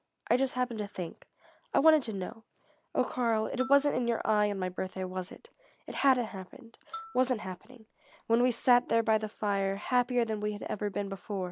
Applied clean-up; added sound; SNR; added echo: none; Marimba, xylophone; 17 dB; none.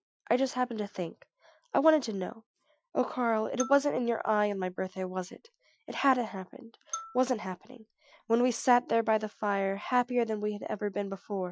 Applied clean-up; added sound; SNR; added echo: classical method Wiener filter.